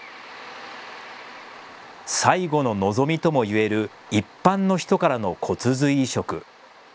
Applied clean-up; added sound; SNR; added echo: none; none; none; none.